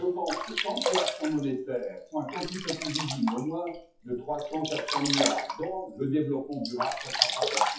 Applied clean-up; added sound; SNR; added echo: classical method WPE with log-MMSE.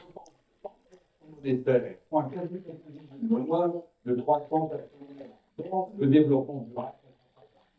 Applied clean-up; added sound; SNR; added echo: neural mask model DeepFilterNet 3.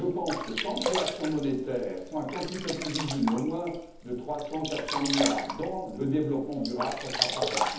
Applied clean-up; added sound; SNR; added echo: none; Sink (filling or washing); 3 dB; reverberation time 1.3 s.